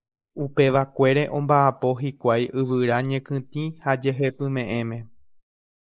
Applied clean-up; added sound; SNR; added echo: neural mask model Resemble Enhance denoiser.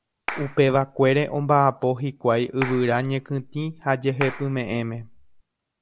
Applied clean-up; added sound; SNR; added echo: none; Clapping; 13 dB; none.